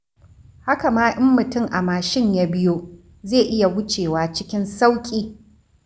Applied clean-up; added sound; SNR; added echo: none; none; none; none.